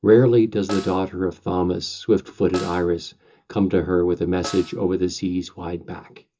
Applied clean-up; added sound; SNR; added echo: none; Snare drum; 19 dB; reverberation time 0.2 s.